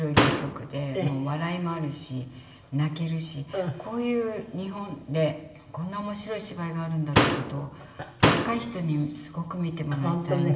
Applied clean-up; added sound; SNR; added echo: none; Slam; -3 dB; reverberation time 1.0 s.